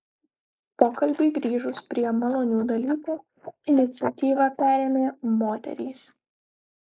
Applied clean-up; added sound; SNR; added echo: neural mask model Resemble Enhance denoiser.